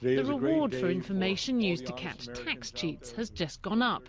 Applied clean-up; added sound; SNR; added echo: none; none; none; none.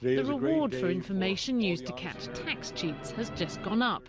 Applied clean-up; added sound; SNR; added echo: none; Musical instrument; 11 dB; none.